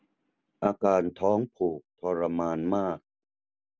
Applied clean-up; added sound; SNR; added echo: none; none; none; none.